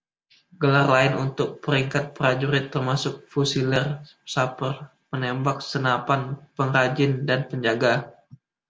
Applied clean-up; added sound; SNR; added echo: none; none; none; none.